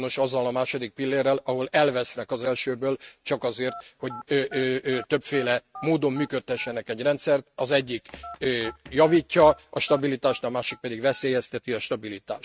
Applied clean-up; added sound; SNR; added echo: neural mask model RNNoise.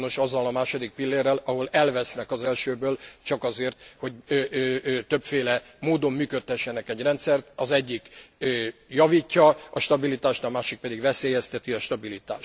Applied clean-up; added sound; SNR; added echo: none; none; none; none.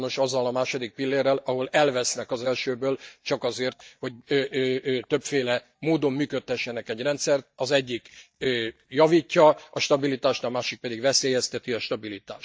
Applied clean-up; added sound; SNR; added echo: neural mask model DeepFilterNet 3.